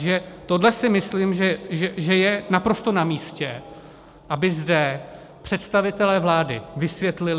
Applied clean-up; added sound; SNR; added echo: none; none; none; none.